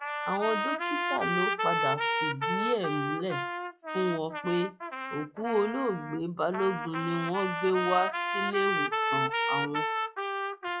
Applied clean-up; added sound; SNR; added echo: classical method log-MMSE.